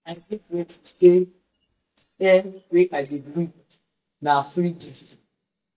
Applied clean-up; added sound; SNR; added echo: neural mask model DeepFilterNet 3.